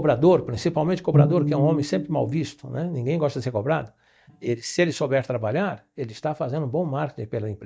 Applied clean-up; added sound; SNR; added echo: neural mask model DeepFilterNet 3.